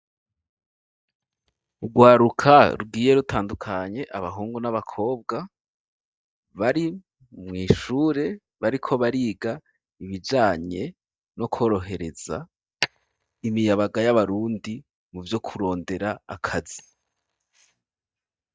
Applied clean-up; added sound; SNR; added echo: neural mask model DeepFilterNet 3.